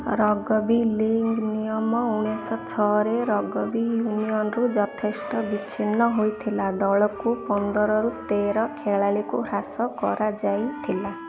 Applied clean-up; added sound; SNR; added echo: none; Wind instrument, woodwind instrument; 15 dB; none.